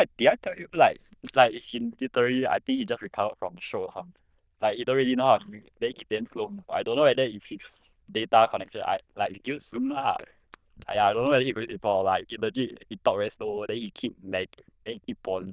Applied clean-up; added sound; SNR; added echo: neural diffusion model UNIVERSE++.